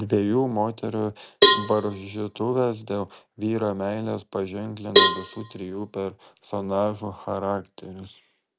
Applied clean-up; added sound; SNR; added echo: none; Cowbell; -3 dB; none.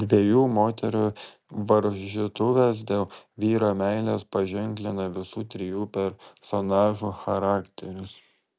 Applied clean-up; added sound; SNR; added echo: none; none; none; none.